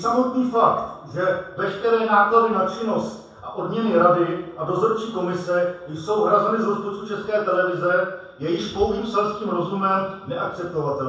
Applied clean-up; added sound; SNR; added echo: none; none; none; reverberation time 0.7 s.